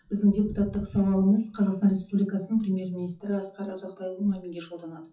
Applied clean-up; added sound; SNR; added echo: classical method WPE with log-MMSE.